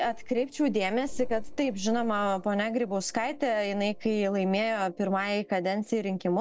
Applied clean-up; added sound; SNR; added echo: neural separator model SepFormer DNS4.